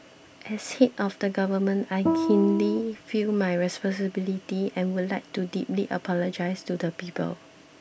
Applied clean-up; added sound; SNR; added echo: none; Guitar; 0 dB; none.